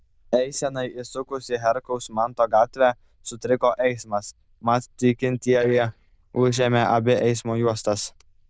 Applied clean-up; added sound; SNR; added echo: neural diffusion model UNIVERSE++.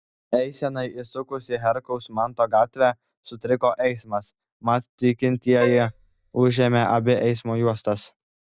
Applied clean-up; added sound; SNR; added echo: neural mask model DeepFilterNet 3.